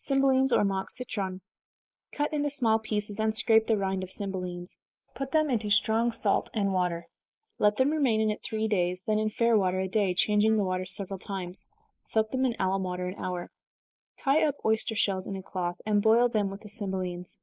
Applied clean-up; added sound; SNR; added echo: neural mask model Resemble Enhance denoiser.